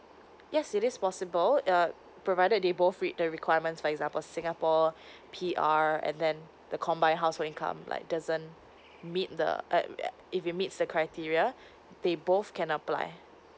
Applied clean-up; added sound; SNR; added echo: none; none; none; none.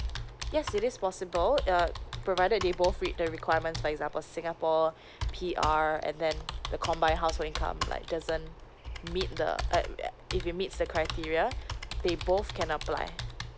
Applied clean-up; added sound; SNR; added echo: none; Computer keyboard; 7 dB; none.